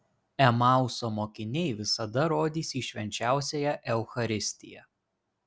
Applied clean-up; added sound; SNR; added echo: none; none; none; none.